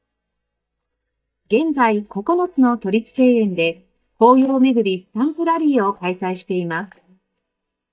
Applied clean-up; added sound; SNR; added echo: neural mask model DeepFilterNet 3.